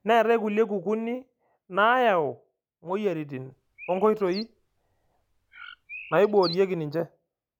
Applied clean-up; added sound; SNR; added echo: none; Bird; 17 dB; none.